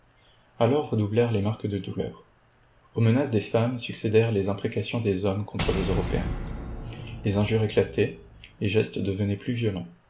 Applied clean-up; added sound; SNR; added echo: none; Shatter / Boom; 7 dB; none.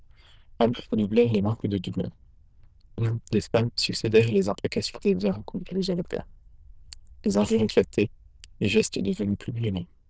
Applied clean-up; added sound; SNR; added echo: neural diffusion model UNIVERSE++.